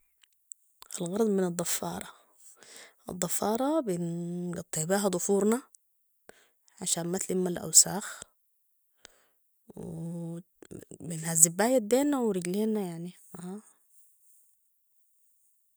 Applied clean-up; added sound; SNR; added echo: none; none; none; none.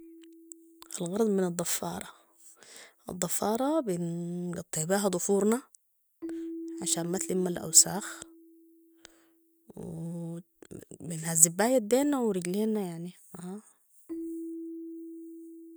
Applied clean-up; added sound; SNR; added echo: none; Keyboard (musical); 15 dB; none.